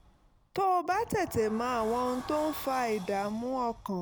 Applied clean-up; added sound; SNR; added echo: none; Sliding door; 16 dB; none.